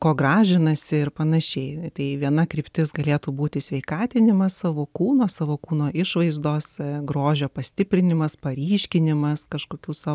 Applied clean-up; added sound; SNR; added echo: none; none; none; none.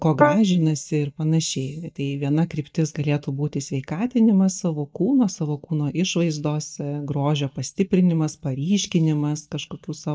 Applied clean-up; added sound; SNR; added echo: neural mask model DeepFilterNet 3.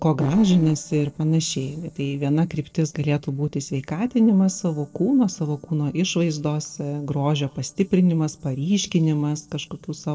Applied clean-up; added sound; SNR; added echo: neural separator model SepFormer DNS4.